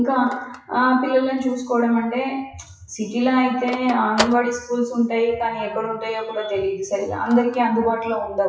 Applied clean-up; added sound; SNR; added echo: classical method WPE with log-MMSE.